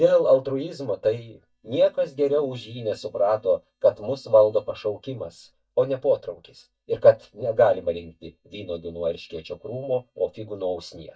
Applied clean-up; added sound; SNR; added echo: neural mask model DeepFilterNet 3.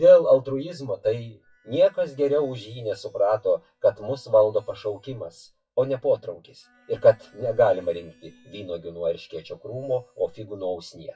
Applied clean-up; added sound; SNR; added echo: classical method WPE with log-MMSE.